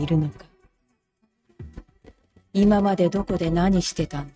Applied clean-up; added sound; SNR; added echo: neural mask model RNNoise.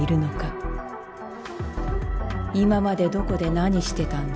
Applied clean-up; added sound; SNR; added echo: none; none; none; none.